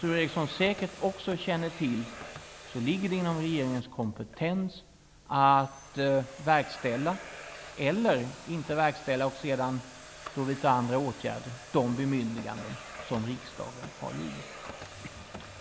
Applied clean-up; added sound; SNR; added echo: none; Domestic sounds, home sounds; 16 dB; none.